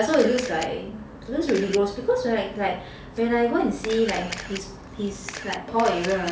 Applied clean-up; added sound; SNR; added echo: none; Camera; 15 dB; none.